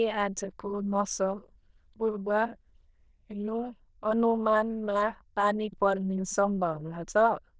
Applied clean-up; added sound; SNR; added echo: neural diffusion model UNIVERSE++.